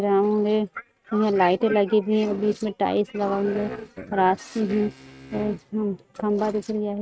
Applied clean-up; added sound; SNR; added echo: neural mask model RNNoise.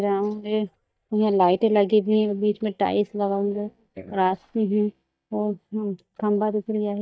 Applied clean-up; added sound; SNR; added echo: neural mask model DeepFilterNet 3.